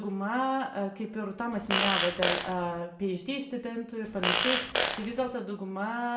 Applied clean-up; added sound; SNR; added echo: none; Fart; -2 dB; reverberation time 0.6 s.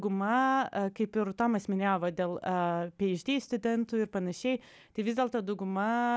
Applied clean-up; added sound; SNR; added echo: none; none; none; none.